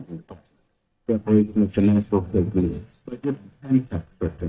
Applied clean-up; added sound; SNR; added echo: neural mask model DeepFilterNet 3.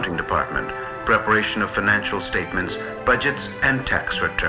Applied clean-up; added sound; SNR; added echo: none; none; none; none.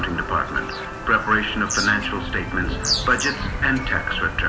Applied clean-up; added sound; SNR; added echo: none; Bird vocalization, bird call, bird song; 6 dB; reverberation time 1.4 s.